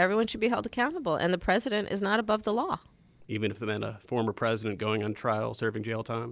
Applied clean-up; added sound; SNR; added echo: none; none; none; none.